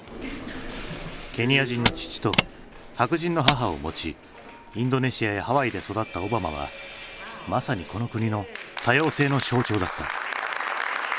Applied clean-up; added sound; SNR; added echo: none; Mechanisms; 2 dB; none.